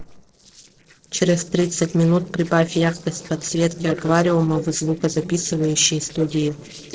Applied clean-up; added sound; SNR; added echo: neural separator model SepFormer DNS4.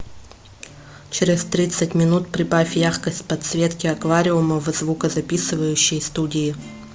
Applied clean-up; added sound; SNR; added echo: none; none; none; none.